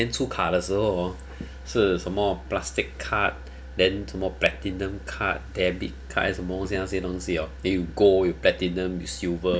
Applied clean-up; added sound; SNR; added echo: none; none; none; none.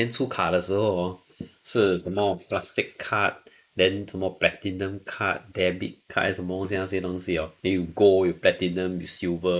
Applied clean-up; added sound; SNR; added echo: neural mask model Resemble Enhance denoiser.